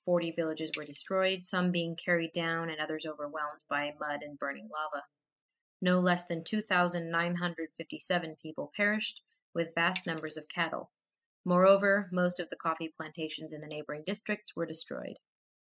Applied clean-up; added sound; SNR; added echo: classical method spectral subtraction.